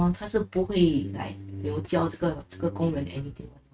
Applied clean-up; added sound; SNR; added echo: neural mask model RNNoise.